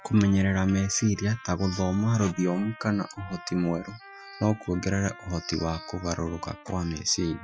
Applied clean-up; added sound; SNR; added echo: classical method Wiener filter.